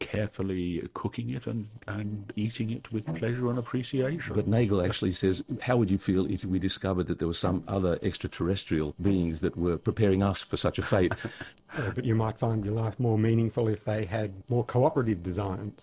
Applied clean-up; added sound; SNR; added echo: neural separator model SepFormer DNS4.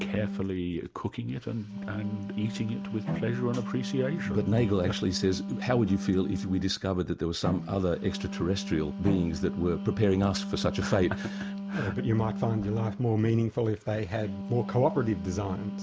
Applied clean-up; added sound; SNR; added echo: none; Bowed string instrument + Wind instrument, woodwind instrument; 7 dB; none.